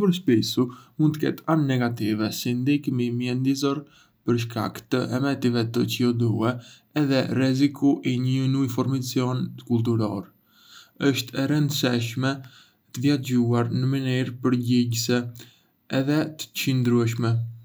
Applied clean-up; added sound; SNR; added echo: none; none; none; none.